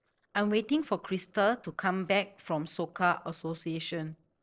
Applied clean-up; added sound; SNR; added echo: neural separator model SepFormer DNS4.